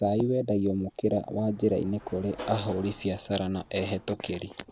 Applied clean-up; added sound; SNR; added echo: none; Sliding door / Slam; 20 dB; none.